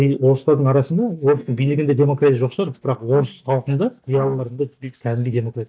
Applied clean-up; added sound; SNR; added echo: neural mask model DeepFilterNet 3.